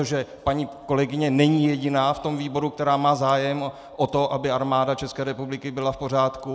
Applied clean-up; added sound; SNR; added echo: none; none; none; none.